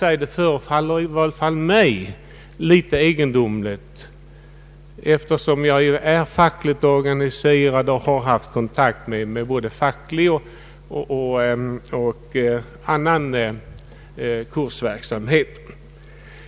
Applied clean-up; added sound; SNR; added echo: none; none; none; none.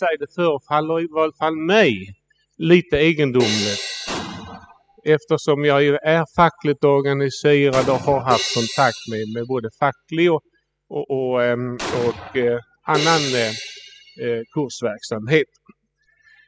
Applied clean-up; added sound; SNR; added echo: classical method spectral subtraction.